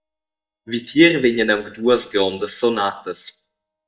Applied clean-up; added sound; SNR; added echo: neural mask model DeepFilterNet 3.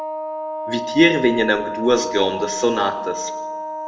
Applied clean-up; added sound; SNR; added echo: none; Wind instrument, woodwind instrument; 7 dB; reverberation time 0.8 s.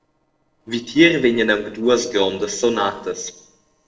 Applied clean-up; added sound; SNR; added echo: neural separator model SepFormer DNS4.